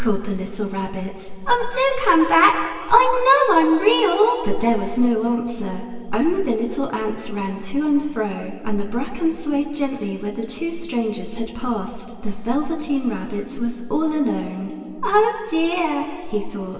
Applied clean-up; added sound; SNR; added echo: none; none; none; reverberation time 2.6 s.